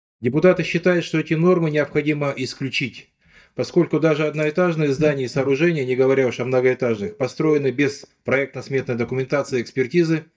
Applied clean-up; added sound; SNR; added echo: neural mask model DeepFilterNet 3.